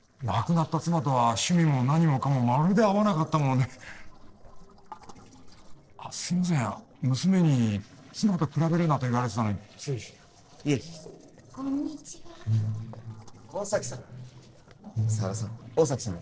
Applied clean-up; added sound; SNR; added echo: neural separator model SepFormer DNS4.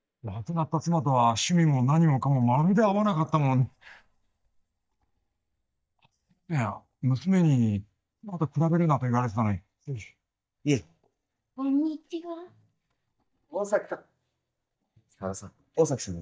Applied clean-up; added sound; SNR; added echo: neural mask model DeepFilterNet 3.